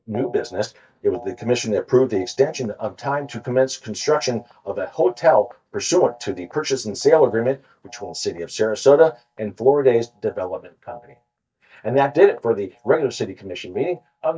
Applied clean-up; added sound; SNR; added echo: neural mask model DeepFilterNet 3.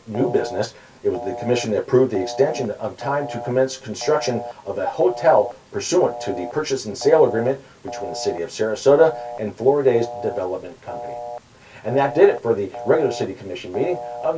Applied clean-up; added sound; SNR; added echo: none; Telephone; 13 dB; reverberation time 0.2 s.